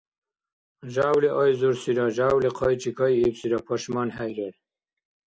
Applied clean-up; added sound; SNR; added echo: none; none; none; none.